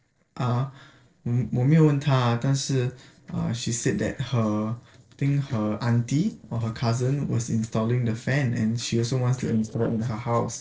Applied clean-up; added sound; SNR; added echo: neural separator model SepFormer DNS4.